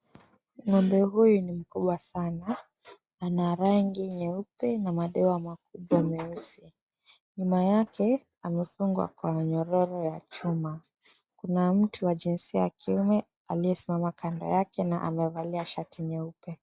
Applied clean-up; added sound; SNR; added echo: none; none; none; none.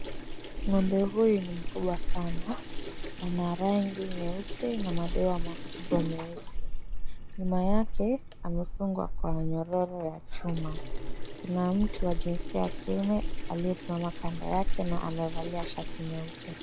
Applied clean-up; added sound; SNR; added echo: none; Sink (filling or washing) / Water tap, faucet; -1 dB; none.